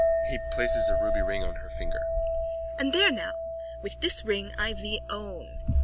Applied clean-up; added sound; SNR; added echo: none; Chink, clink; 2 dB; none.